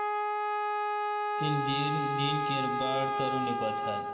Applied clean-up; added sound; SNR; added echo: none; Wind instrument, woodwind instrument; -4 dB; reverberation time 2.2 s.